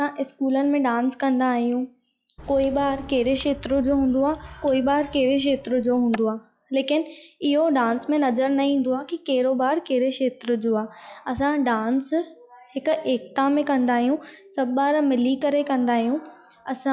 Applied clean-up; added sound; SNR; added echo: classical method log-MMSE.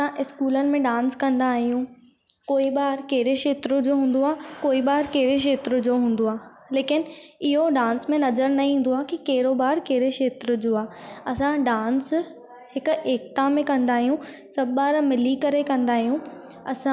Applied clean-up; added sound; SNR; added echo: none; none; none; none.